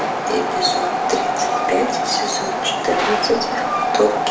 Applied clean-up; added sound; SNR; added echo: none; Train; -2 dB; reverberation time 0.8 s.